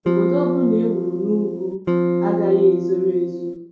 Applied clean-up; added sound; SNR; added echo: none; Electric guitar / Strum; 0 dB; reverberation time 2.2 s.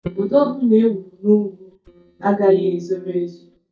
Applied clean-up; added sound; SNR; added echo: neural mask model DeepFilterNet 3.